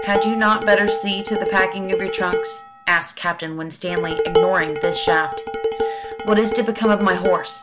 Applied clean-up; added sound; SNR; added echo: none; Dishes, pots, and pans; 2 dB; none.